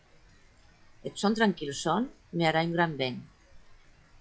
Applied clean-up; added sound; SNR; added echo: classical method log-MMSE.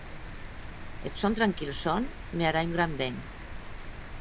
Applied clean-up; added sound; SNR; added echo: none; Rain; 7 dB; none.